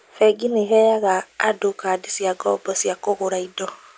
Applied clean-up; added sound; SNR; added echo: none; none; none; none.